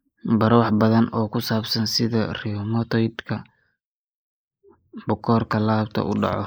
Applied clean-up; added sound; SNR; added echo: neural mask model Resemble Enhance denoiser.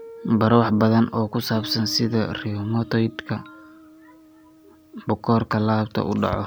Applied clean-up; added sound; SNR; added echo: none; Guitar; 20 dB; none.